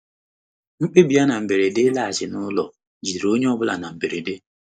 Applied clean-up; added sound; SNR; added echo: neural mask model Resemble Enhance denoiser.